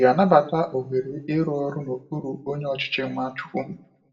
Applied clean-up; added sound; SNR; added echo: none; none; none; reverberation time 0.4 s.